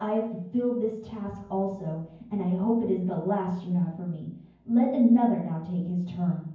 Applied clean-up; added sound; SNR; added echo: none; none; none; reverberation time 0.9 s.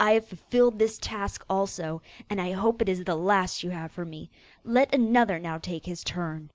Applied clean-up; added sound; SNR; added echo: none; none; none; none.